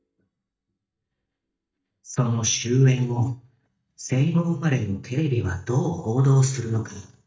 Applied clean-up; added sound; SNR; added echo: neural mask model DeepFilterNet 3.